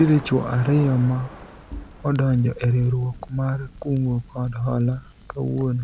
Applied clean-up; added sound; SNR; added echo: none; Crackle; 18 dB; none.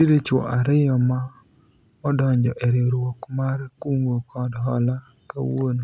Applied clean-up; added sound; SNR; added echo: none; none; none; none.